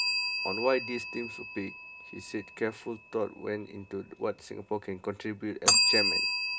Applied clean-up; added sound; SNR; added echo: none; Bell; -3 dB; reverberation time 0.3 s.